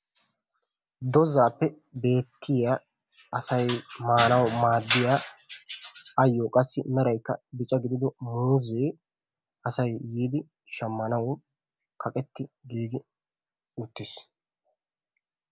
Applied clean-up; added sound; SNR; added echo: none; none; none; none.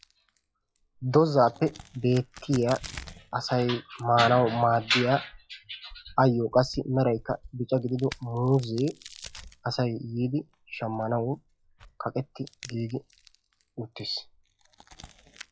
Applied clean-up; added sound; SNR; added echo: classical method log-MMSE.